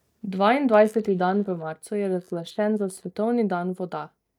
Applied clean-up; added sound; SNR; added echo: neural mask model DeepFilterNet 3.